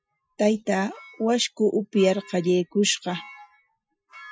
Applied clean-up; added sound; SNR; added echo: classical method Wiener filter.